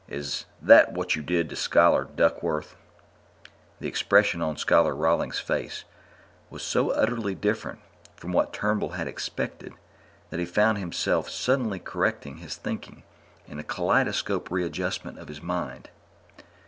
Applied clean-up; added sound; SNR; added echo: none; none; none; none.